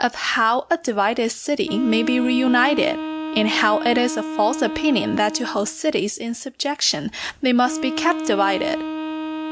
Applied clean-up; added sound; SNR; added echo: none; Wind instrument, woodwind instrument; 8 dB; none.